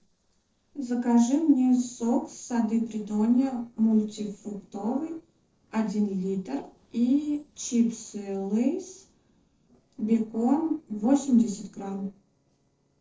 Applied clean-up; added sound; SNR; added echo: neural separator model SepFormer DNS4.